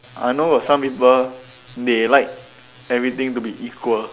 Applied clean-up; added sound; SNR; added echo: none; none; none; none.